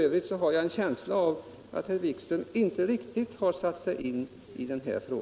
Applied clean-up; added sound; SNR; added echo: none; none; none; none.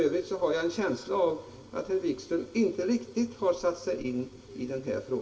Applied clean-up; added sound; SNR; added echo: none; none; none; reverberation time 0.2 s.